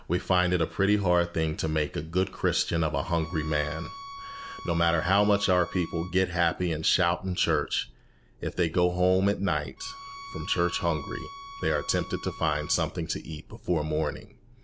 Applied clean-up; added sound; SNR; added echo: none; Bowed string instrument; 15 dB; none.